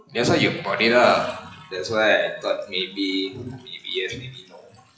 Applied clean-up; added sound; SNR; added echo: classical method WPE with log-MMSE.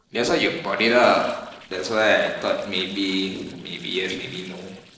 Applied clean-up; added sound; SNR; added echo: neural separator model SepFormer DNS4.